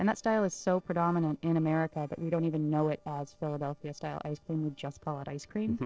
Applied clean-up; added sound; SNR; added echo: neural separator model SepFormer DNS4.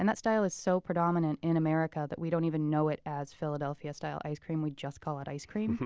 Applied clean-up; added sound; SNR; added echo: none; none; none; none.